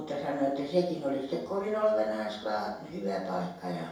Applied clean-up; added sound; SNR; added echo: none; none; none; reverberation time 0.6 s.